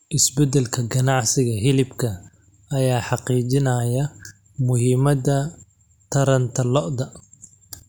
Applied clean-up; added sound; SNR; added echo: none; none; none; none.